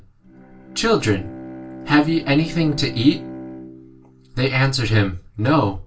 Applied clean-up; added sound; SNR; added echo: none; Bowed string instrument; 16 dB; reverberation time 0.2 s.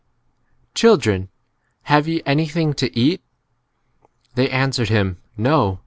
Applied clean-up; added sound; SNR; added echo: none; none; none; none.